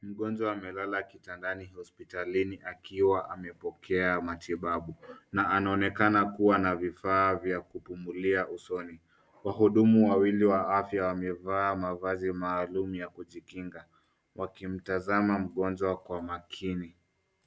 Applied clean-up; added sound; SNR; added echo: none; none; none; none.